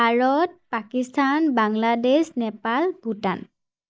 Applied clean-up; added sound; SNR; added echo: neural mask model Resemble Enhance denoiser.